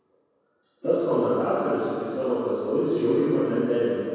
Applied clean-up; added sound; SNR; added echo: none; none; none; reverberation time 2.2 s.